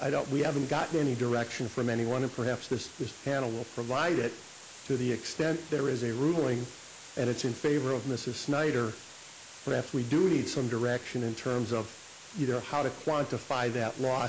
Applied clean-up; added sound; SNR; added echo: neural mask model Resemble Enhance denoiser.